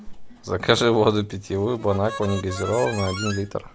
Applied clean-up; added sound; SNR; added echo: none; Harmonica; 12 dB; none.